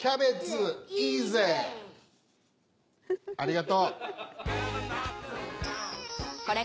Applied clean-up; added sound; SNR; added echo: none; none; none; none.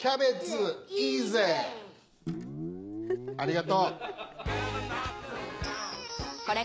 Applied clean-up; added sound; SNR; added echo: none; Guitar; 11 dB; none.